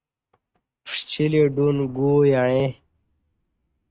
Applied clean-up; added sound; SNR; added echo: neural mask model RNNoise.